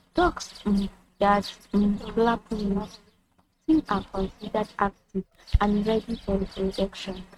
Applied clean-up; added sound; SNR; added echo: neural mask model RNNoise.